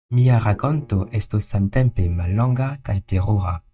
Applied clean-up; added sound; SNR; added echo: neural mask model DeepFilterNet 3.